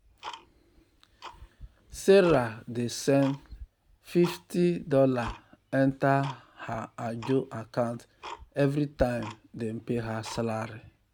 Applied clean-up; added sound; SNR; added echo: none; Tick-tock; 18 dB; none.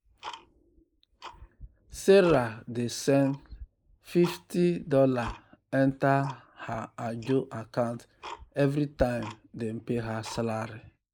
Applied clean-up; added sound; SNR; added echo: neural mask model Resemble Enhance denoiser.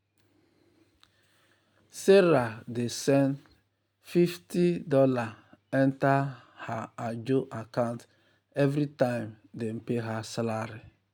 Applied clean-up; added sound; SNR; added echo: none; none; none; none.